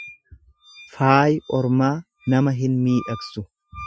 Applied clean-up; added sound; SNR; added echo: classical method Wiener filter.